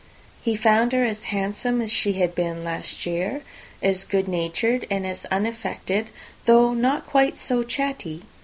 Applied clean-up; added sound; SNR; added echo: none; none; none; none.